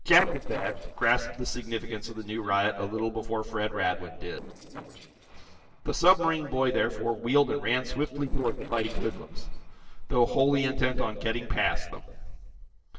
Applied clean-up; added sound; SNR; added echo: neural separator model SepFormer DNS4.